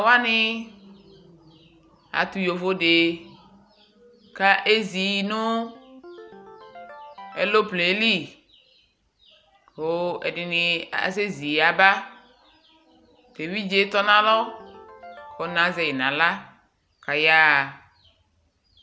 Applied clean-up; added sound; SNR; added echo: none; Ringtone; 19 dB; none.